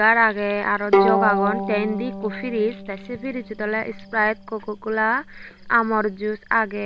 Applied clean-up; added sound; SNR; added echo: none; Bowed string instrument; 5 dB; none.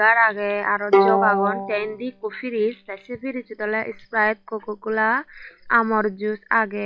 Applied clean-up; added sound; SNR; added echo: classical method log-MMSE.